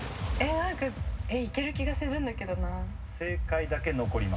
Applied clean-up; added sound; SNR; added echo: none; Waves, surf; 18 dB; reverberation time 0.4 s.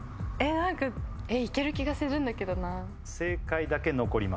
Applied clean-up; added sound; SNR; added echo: none; none; none; none.